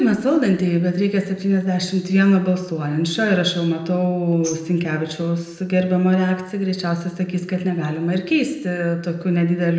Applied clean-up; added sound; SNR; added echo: neural separator model SepFormer DNS4.